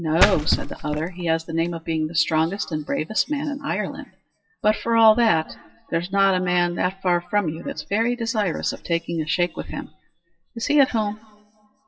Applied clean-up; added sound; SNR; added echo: classical method WPE with log-MMSE.